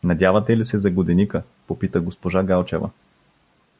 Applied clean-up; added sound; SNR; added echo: none; none; none; none.